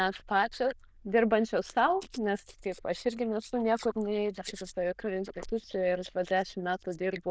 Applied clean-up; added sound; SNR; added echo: neural diffusion model UNIVERSE++.